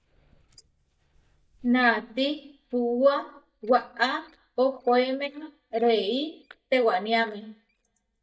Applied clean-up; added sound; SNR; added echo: neural mask model DeepFilterNet 3.